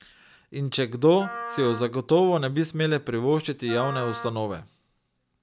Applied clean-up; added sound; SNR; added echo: none; Wind instrument, woodwind instrument; 14 dB; none.